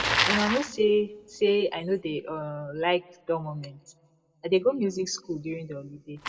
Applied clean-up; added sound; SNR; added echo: none; Bicycle; 7 dB; reverberation time 0.4 s.